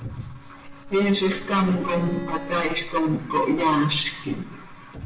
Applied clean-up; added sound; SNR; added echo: none; Bowed string instrument; 18 dB; reverberation time 0.7 s.